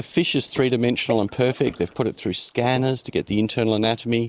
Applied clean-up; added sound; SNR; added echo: neural mask model Resemble Enhance denoiser.